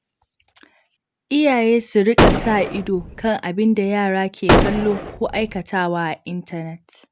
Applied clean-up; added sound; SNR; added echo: none; Gunshot, gunfire; -2 dB; none.